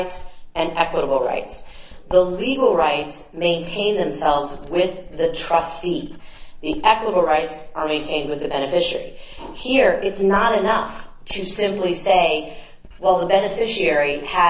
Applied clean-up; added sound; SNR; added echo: none; Writing; 15 dB; none.